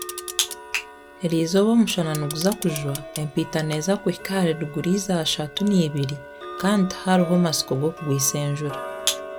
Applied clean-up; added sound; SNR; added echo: none; Tick-tock; 13 dB; none.